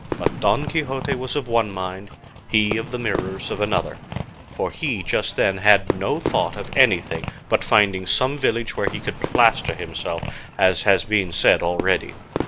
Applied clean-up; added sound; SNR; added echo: none; Fireworks; 9 dB; none.